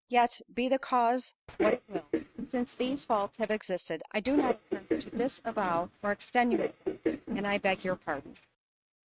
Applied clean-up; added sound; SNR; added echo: neural mask model RNNoise.